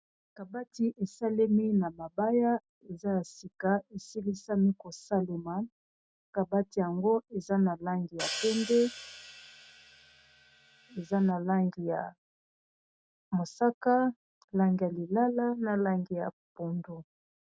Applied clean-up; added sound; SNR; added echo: none; Hi-hat; 11 dB; none.